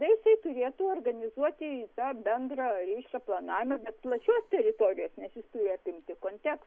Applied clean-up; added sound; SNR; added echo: none; none; none; none.